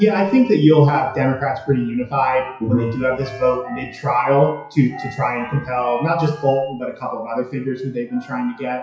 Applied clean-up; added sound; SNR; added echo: classical method WPE with log-MMSE.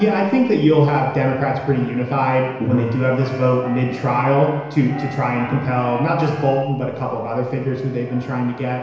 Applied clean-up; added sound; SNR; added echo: none; Keyboard (musical); 16 dB; reverberation time 1.0 s.